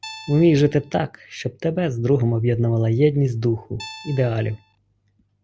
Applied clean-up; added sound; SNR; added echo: none; Guitar; 19 dB; none.